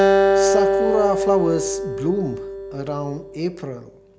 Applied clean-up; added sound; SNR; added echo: none; Acoustic guitar; -4 dB; none.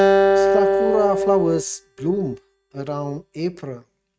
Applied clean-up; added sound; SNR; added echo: neural mask model RNNoise.